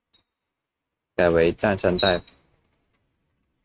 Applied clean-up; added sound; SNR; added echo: neural mask model RNNoise.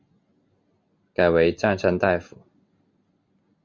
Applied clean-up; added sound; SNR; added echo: none; none; none; none.